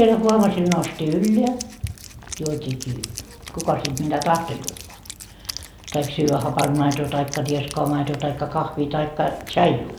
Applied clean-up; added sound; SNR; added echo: none; Wind instrument, woodwind instrument; 16 dB; none.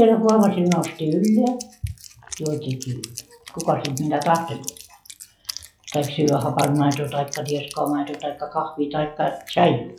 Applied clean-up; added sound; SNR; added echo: classical method log-MMSE.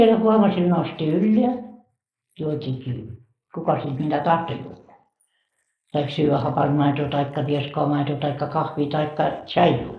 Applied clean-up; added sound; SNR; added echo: neural mask model Resemble Enhance denoiser.